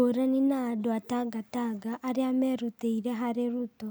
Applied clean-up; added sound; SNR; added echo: none; none; none; none.